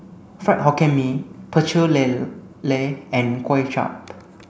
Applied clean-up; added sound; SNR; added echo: none; none; none; none.